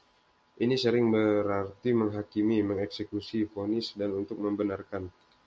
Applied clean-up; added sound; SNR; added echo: none; none; none; none.